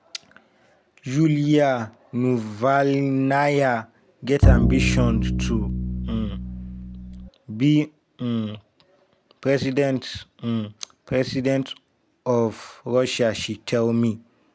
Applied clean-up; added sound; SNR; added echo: none; Bowed string instrument; -2 dB; none.